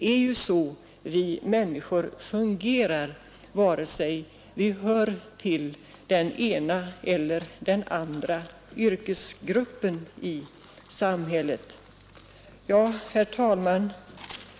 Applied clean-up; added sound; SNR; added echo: none; none; none; none.